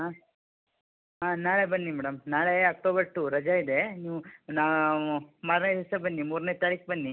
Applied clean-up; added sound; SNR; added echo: none; none; none; none.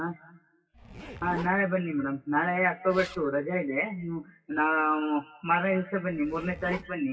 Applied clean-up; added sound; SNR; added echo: classical method WPE with log-MMSE.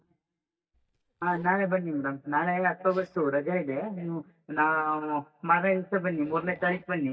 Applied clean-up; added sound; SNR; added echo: neural mask model DeepFilterNet 3.